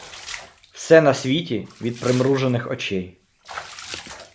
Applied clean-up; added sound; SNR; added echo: none; Bathtub (filling or washing) / Water / Liquid; 18 dB; none.